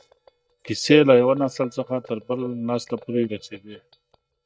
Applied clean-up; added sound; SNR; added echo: neural mask model DeepFilterNet 3.